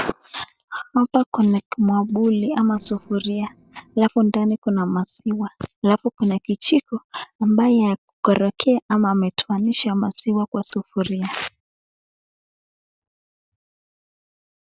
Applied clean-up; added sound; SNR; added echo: neural separator model SepFormer DNS4.